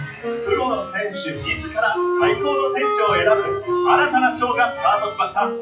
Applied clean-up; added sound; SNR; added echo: classical method WPE with log-MMSE.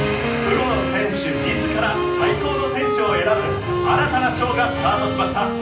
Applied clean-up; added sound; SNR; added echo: none; Wind instrument, woodwind instrument; 3 dB; reverberation time 0.6 s.